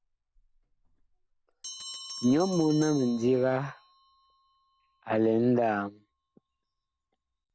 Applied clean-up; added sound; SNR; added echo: none; Bell; 18 dB; none.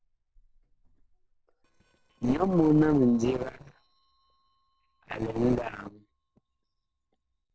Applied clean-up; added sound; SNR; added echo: neural separator model SepFormer DNS4.